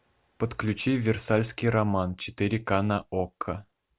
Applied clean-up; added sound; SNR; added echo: none; none; none; none.